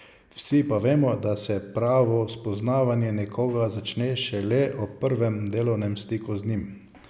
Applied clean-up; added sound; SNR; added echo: none; none; none; none.